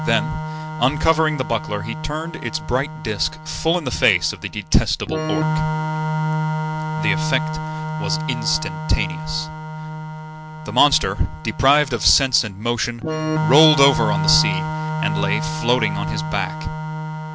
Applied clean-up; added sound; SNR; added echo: none; Organ; 3 dB; none.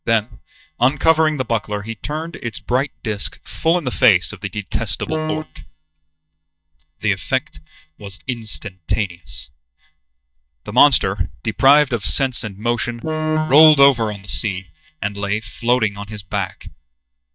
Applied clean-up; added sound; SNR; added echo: neural mask model DeepFilterNet 3.